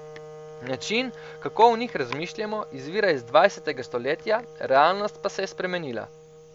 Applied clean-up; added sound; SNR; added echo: none; Wind instrument, woodwind instrument; 18 dB; none.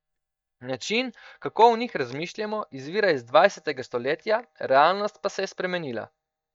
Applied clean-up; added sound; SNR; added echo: neural mask model DeepFilterNet 3.